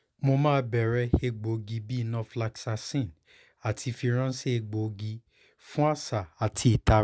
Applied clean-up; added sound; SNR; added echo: none; none; none; none.